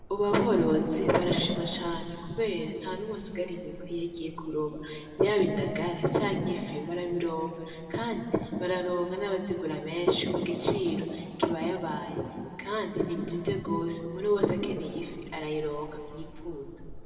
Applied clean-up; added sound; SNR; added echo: none; Subway, metro, underground; 18 dB; reverberation time 2.3 s.